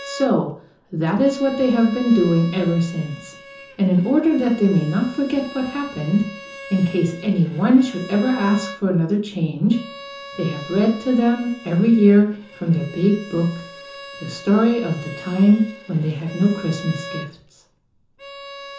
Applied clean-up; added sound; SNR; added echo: none; Bowed string instrument; 18 dB; reverberation time 0.6 s.